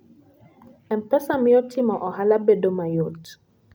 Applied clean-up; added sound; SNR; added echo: none; none; none; none.